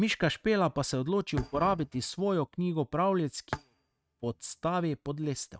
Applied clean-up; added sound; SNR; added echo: neural mask model RNNoise.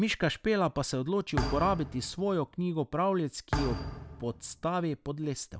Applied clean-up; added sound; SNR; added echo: none; Thump, thud; 7 dB; none.